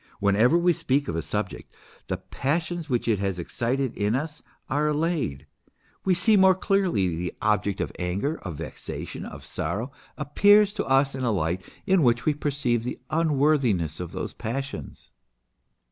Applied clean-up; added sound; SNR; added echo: none; none; none; none.